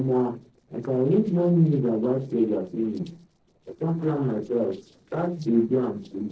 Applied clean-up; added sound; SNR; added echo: neural separator model SepFormer DNS4.